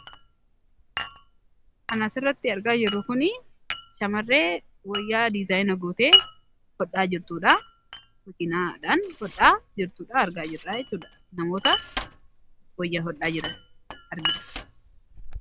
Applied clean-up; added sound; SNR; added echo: none; Glass; 5 dB; none.